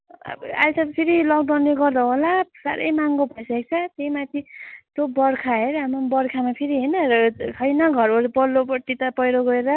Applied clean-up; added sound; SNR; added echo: none; none; none; none.